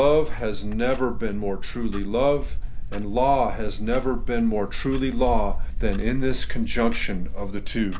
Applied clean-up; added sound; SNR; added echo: none; Clock; -1 dB; none.